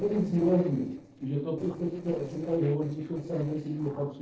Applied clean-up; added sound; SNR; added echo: neural separator model SepFormer DNS4.